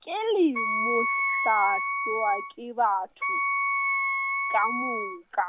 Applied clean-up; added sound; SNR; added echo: none; Wind instrument, woodwind instrument; -1 dB; none.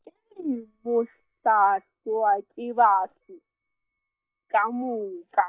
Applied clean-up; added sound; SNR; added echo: neural mask model DeepFilterNet 3.